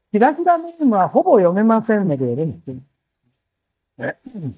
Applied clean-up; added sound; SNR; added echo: neural mask model DeepFilterNet 3.